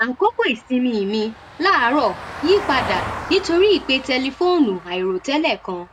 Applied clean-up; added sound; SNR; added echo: none; Vehicle; 14 dB; none.